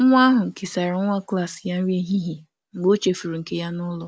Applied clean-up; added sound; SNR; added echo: none; none; none; none.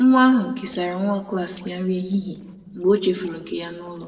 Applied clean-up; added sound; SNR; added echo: neural separator model SepFormer DNS4.